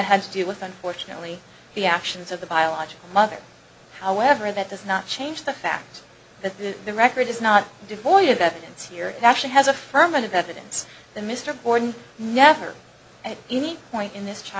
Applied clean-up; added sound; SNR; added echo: none; none; none; none.